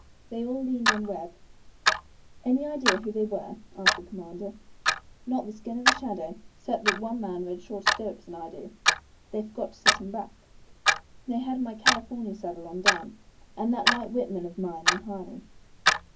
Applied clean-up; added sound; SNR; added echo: none; Clock; -3 dB; reverberation time 0.3 s.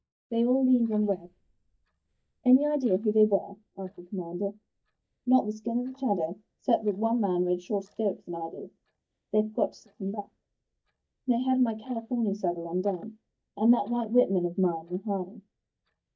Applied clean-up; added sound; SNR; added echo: neural mask model DeepFilterNet 3.